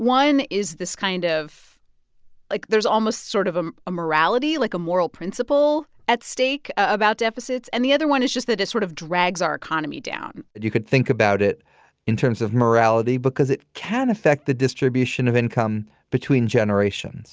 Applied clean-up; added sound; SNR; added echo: none; none; none; none.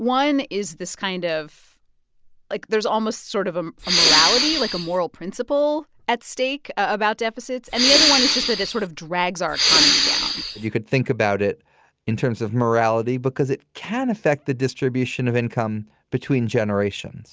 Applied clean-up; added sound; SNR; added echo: none; Respiratory sounds; -4 dB; none.